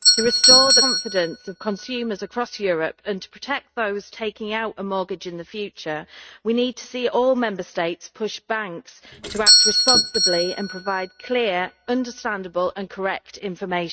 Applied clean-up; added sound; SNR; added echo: neural mask model RNNoise.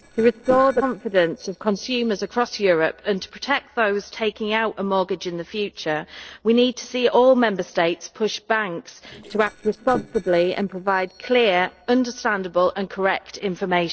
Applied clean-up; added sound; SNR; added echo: neural separator model SepFormer DNS4.